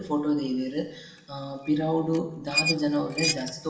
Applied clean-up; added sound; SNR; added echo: none; Squeak; 5 dB; reverberation time 0.9 s.